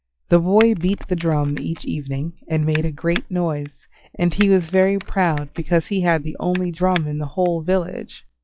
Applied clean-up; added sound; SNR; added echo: classical method log-MMSE.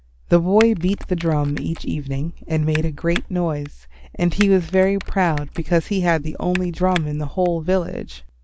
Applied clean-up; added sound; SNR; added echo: none; Typing; 16 dB; none.